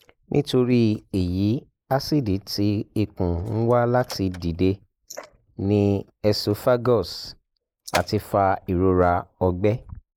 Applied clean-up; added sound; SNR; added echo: neural mask model Resemble Enhance denoiser.